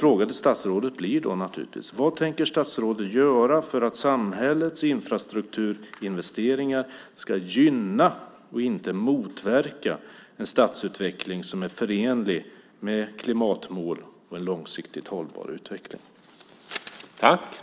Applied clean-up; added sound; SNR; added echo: none; none; none; none.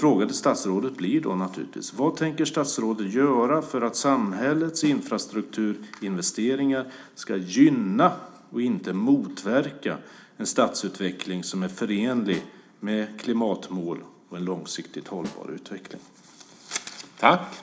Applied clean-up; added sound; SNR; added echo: none; Snare drum; 19 dB; reverberation time 0.4 s.